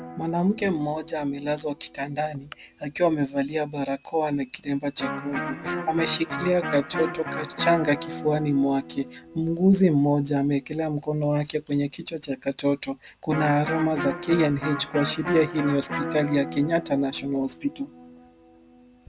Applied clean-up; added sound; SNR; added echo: none; Electric guitar; 10 dB; none.